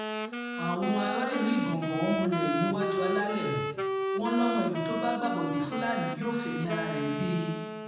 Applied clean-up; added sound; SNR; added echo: none; Wind instrument, woodwind instrument; 2 dB; reverberation time 1.0 s.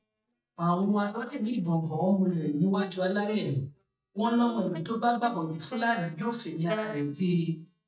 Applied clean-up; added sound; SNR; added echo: neural mask model DeepFilterNet 3.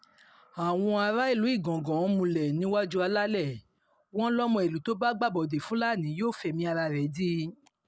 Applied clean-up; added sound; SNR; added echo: none; none; none; none.